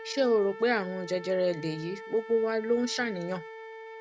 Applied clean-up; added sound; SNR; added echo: none; Wind instrument, woodwind instrument; 13 dB; none.